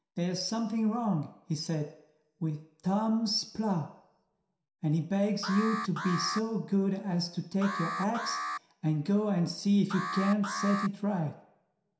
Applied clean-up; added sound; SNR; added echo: none; Alarm; 7 dB; reverberation time 0.7 s.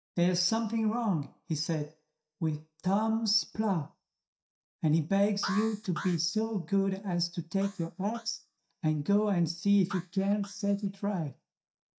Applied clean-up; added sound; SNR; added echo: neural mask model DeepFilterNet 3.